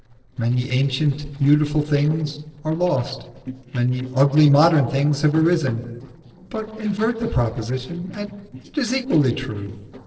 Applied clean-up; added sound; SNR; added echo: neural separator model SepFormer DNS4.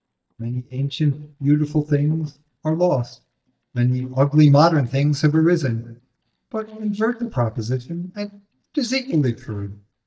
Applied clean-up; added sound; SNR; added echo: neural mask model DeepFilterNet 3.